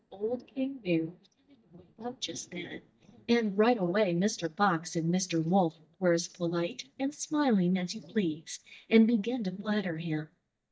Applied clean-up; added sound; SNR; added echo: neural mask model DeepFilterNet 3.